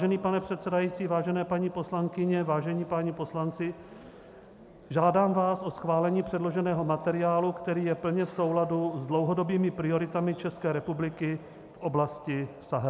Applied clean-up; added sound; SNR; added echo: none; none; none; none.